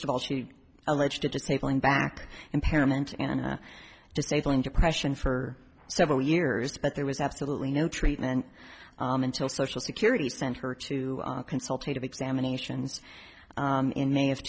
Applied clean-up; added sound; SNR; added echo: none; none; none; none.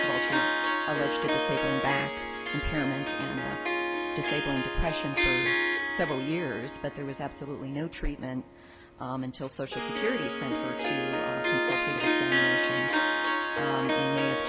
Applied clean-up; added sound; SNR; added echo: none; Harp; -5 dB; none.